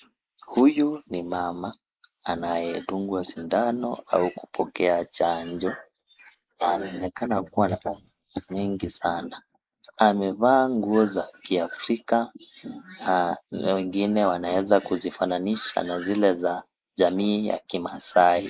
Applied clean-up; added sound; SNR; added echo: neural mask model Resemble Enhance denoiser.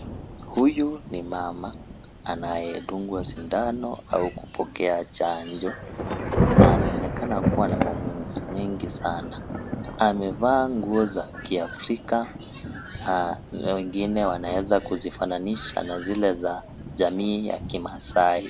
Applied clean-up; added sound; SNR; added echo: none; Thunder / Rain; 3 dB; none.